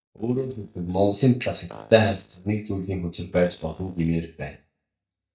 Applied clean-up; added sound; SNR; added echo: neural mask model DeepFilterNet 3.